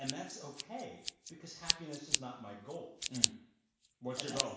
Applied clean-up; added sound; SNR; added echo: none; Scissors; -5 dB; reverberation time 0.7 s.